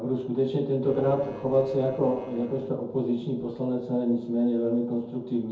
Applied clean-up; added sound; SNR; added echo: neural separator model SepFormer DNS4.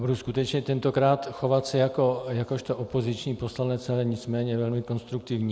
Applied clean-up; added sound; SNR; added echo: none; none; none; none.